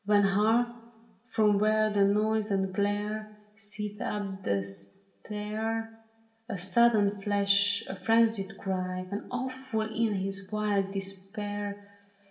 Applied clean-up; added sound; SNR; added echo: none; none; none; reverberation time 0.7 s.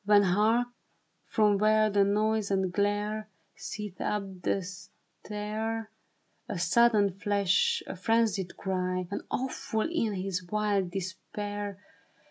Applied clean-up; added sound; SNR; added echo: none; none; none; none.